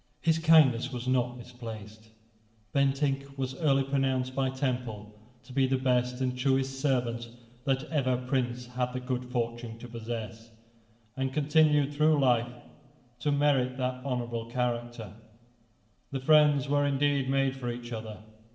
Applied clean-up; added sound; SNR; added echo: none; none; none; reverberation time 1.0 s.